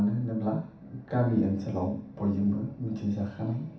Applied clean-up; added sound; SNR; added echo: none; none; none; reverberation time 0.7 s.